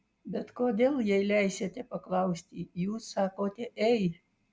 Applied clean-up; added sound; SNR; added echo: none; none; none; none.